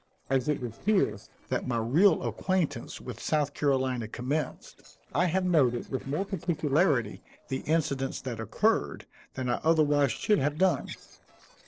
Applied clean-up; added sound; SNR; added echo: neural separator model SepFormer DNS4.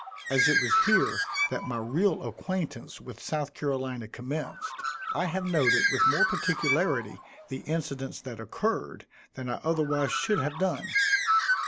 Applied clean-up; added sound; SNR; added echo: none; Bird; 0 dB; none.